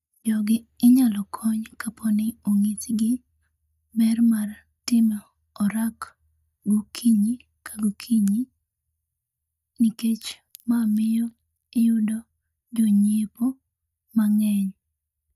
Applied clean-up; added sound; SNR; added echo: neural mask model DeepFilterNet 3.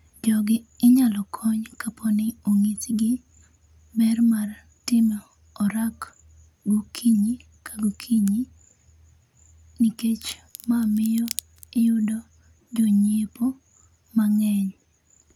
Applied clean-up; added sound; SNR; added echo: none; Crack; 16 dB; none.